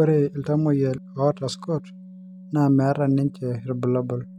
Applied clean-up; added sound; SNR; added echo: none; Organ; 19 dB; none.